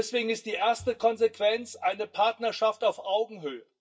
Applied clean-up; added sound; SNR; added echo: neural mask model DeepFilterNet 3.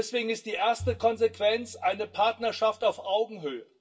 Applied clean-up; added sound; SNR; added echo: none; Bowed string instrument; 16 dB; reverberation time 0.2 s.